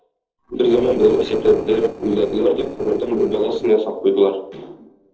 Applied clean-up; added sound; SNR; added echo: neural separator model SepFormer DNS4.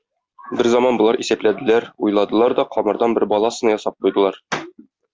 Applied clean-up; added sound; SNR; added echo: none; none; none; none.